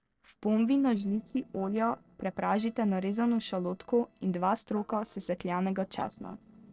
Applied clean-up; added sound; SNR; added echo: neural separator model SepFormer DNS4.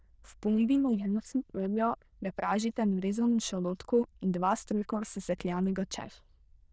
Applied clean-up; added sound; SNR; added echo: neural diffusion model UNIVERSE++.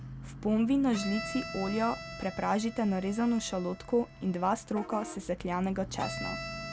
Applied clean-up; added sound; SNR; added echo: none; Bowed string instrument + Bus / Vehicle horn, car horn, honking; 11 dB; none.